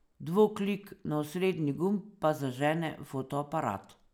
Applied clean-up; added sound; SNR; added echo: none; none; none; none.